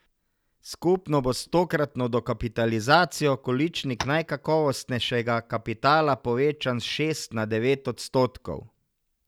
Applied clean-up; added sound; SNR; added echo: none; Tap; 11 dB; none.